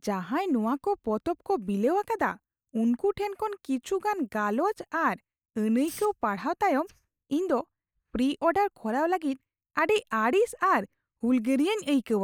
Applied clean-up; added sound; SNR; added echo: neural mask model DeepFilterNet 3.